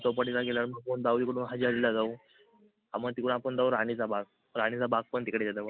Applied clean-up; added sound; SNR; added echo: none; none; none; none.